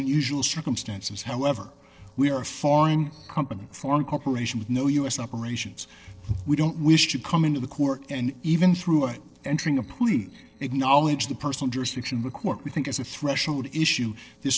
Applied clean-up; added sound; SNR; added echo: neural separator model SepFormer DNS4.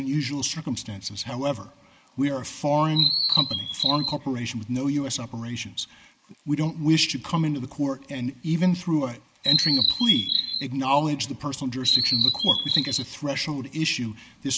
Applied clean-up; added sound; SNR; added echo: neural mask model Resemble Enhance denoiser.